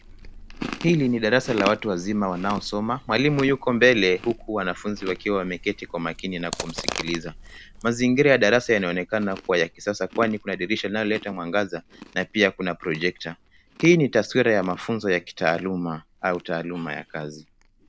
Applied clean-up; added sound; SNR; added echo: none; Chewing, mastication; 15 dB; none.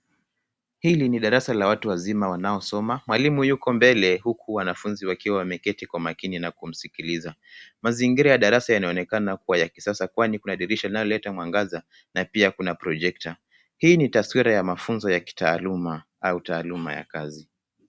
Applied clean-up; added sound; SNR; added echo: none; none; none; none.